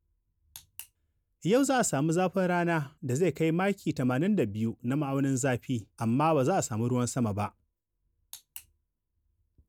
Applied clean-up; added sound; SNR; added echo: none; none; none; none.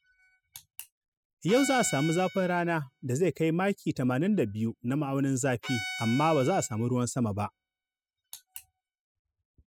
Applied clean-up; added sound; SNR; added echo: classical method spectral subtraction.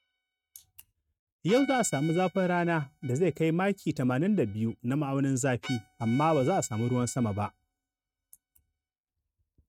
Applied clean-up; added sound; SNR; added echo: neural mask model RNNoise.